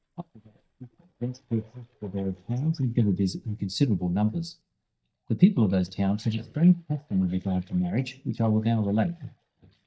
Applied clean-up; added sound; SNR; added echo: neural mask model DeepFilterNet 3.